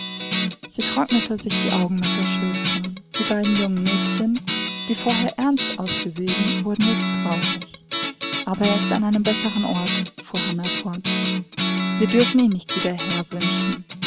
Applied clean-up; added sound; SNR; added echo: none; Guitar; 0 dB; none.